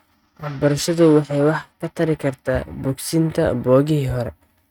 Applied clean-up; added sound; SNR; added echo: neural mask model RNNoise.